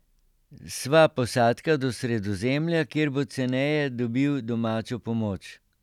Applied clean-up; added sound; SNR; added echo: none; none; none; none.